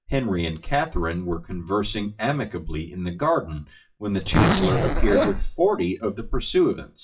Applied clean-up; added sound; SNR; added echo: classical method WPE with log-MMSE.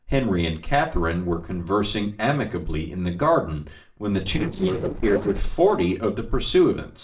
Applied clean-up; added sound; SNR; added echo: neural separator model SepFormer DNS4.